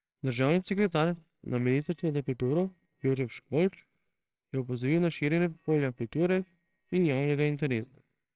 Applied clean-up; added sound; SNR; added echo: neural separator model SepFormer WHAMR!.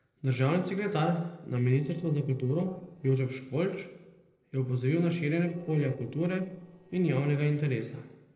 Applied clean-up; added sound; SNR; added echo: neural separator model SepFormer DNS4.